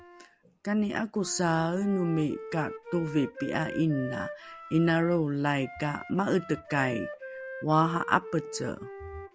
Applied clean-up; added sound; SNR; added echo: none; Wind instrument, woodwind instrument; 13 dB; none.